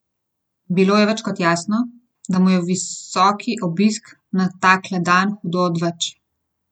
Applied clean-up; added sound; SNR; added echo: none; none; none; none.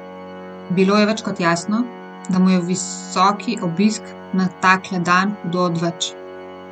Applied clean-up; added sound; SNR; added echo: none; Organ; 16 dB; none.